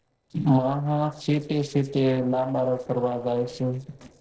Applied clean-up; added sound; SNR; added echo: neural separator model SepFormer DNS4.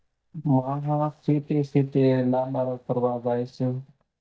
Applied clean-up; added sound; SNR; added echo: neural mask model DeepFilterNet 3.